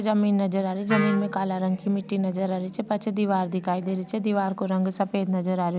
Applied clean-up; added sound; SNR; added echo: none; Wind instrument, woodwind instrument; 14 dB; none.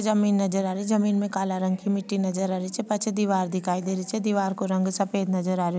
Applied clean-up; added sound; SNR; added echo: none; none; none; none.